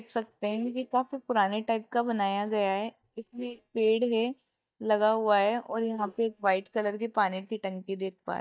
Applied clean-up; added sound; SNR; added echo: neural mask model DeepFilterNet 3.